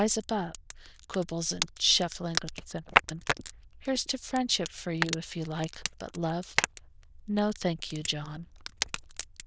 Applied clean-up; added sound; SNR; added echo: neural diffusion model UNIVERSE++.